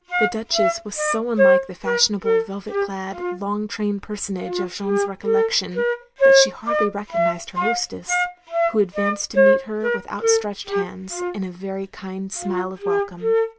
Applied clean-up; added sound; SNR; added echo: none; Wind instrument, woodwind instrument; -4 dB; none.